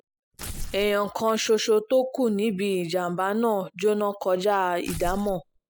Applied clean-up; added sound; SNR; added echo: classical method spectral subtraction.